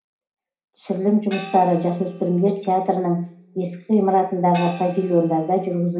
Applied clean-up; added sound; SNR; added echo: none; Gong; 18 dB; reverberation time 0.5 s.